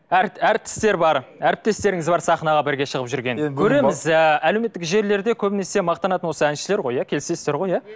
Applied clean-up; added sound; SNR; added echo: none; none; none; none.